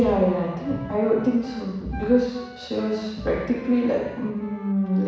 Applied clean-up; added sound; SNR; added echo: none; Wind instrument, woodwind instrument; 19 dB; reverberation time 1.1 s.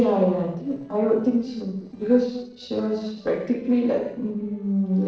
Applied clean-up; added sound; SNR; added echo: neural separator model SepFormer DNS4.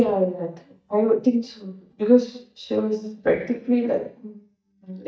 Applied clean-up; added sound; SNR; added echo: neural mask model DeepFilterNet 3.